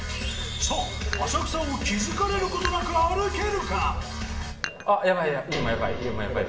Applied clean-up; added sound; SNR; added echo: none; Dishes, pots, and pans; 14 dB; reverberation time 0.7 s.